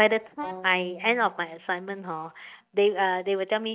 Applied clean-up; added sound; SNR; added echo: neural mask model DeepFilterNet 3.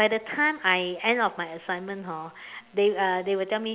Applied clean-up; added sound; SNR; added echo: none; none; none; none.